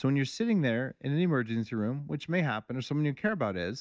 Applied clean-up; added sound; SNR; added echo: none; none; none; none.